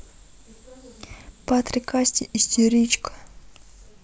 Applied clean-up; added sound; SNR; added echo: none; none; none; none.